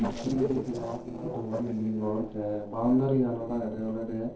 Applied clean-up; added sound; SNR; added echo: neural separator model SepFormer DNS4.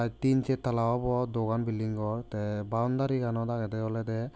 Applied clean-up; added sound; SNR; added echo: none; none; none; none.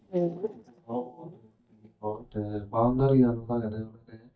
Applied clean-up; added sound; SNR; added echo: neural mask model DeepFilterNet 3.